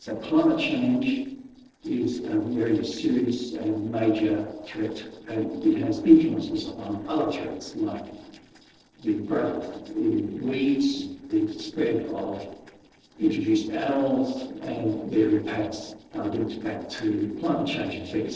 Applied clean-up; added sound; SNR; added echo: neural separator model SepFormer DNS4.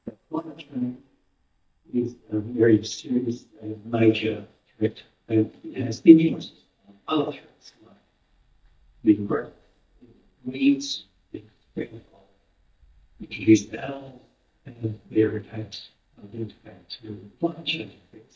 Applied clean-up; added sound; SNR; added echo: neural mask model DeepFilterNet 3.